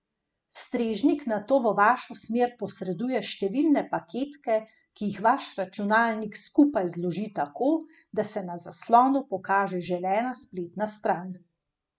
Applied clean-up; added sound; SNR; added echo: none; none; none; none.